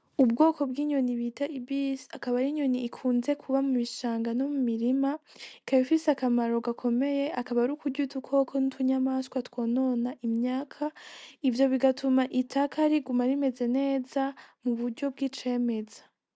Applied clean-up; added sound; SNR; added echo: none; none; none; none.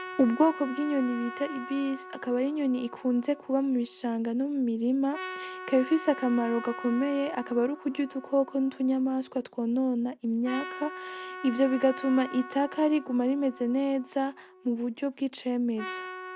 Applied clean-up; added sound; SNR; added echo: none; Trumpet; 14 dB; none.